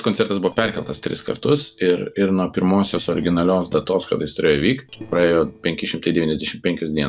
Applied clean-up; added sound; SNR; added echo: neural separator model SepFormer DNS4.